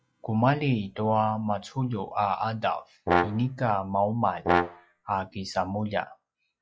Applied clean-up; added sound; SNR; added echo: classical method log-MMSE.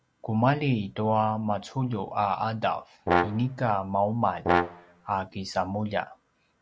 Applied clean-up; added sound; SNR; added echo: none; Brass instrument; 2 dB; none.